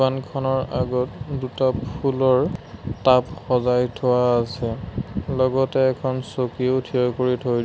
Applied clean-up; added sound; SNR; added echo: none; none; none; none.